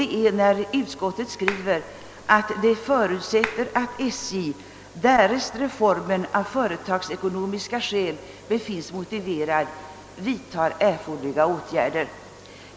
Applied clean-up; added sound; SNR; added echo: none; Clapping; 11 dB; none.